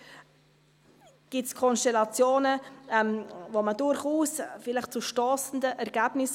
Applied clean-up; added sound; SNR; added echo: none; none; none; none.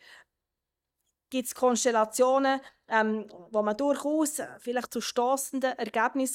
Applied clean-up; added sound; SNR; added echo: neural mask model DeepFilterNet 3.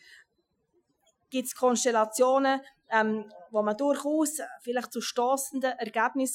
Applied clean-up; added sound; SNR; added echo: classical method Wiener filter.